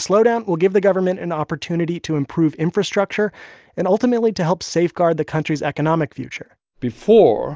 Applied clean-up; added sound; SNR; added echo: none; none; none; none.